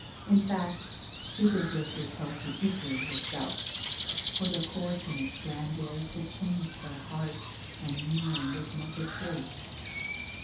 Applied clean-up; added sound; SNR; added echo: none; Crow; -4 dB; reverberation time 0.7 s.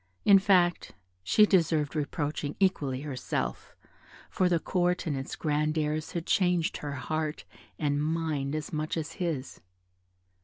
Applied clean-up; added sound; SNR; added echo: none; none; none; none.